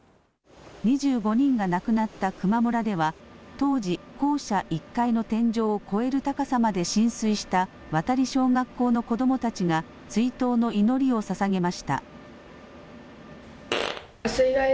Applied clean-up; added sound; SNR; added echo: none; Fart; 9 dB; none.